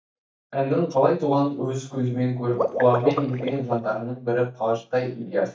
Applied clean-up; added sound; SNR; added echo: neural mask model DeepFilterNet 3.